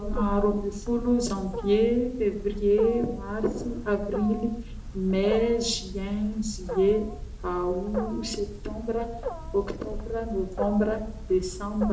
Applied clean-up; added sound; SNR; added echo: none; Wild animals; 8 dB; reverberation time 0.5 s.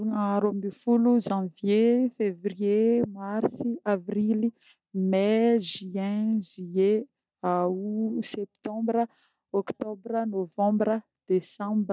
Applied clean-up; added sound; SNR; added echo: none; none; none; none.